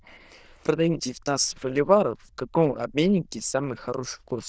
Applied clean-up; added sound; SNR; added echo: neural diffusion model UNIVERSE++.